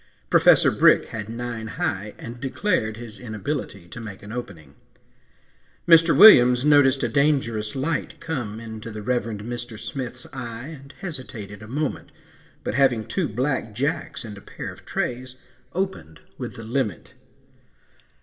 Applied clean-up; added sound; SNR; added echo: none; none; none; reverberation time 1.0 s.